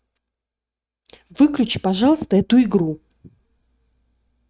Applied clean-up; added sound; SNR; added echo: neural mask model RNNoise.